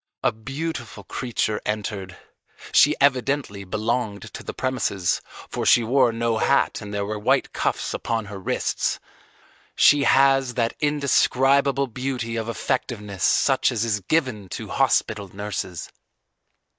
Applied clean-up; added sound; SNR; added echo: neural mask model DeepFilterNet 3.